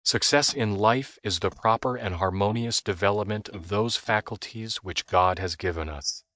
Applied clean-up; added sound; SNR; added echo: neural mask model DeepFilterNet 3.